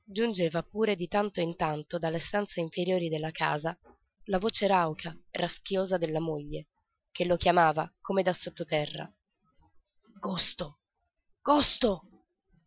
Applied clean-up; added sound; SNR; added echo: classical method Wiener filter.